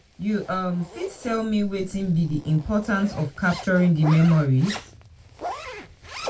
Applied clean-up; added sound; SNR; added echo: none; Zipper (clothing); 15 dB; reverberation time 0.2 s.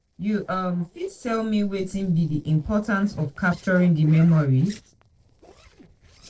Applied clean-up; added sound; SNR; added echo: neural separator model SepFormer DNS4.